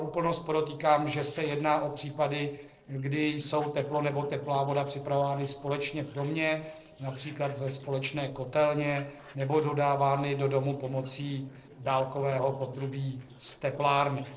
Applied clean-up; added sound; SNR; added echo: neural separator model SepFormer DNS4.